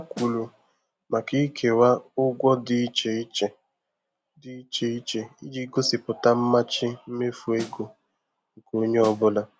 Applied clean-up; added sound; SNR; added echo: none; Snare drum; 15 dB; none.